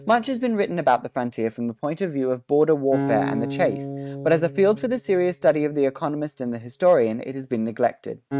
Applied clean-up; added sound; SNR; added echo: neural mask model RNNoise.